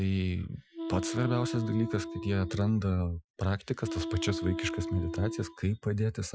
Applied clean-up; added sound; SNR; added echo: classical method Wiener filter.